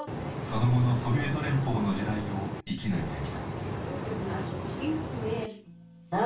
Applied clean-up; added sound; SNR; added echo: none; Boat, Water vehicle; 4 dB; reverberation time 0.3 s.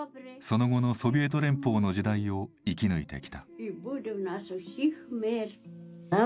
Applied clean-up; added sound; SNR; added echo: none; none; none; none.